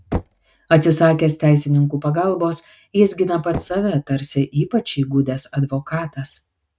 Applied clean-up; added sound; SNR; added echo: neural mask model RNNoise.